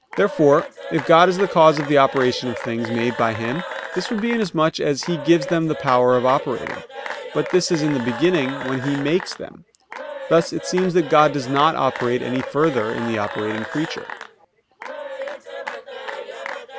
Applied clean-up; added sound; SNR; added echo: none; Applause / Cheering / Clapping; 11 dB; none.